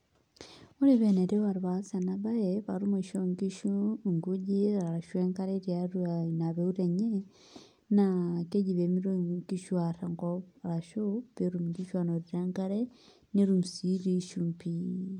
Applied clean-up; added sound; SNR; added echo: none; none; none; none.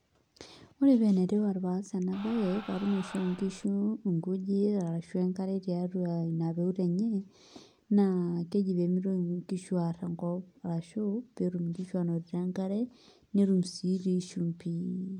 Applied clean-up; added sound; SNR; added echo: none; Crowd; 16 dB; none.